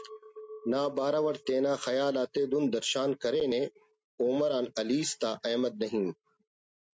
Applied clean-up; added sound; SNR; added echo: neural mask model RNNoise.